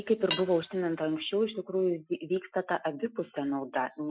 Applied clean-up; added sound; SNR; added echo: classical method Wiener filter.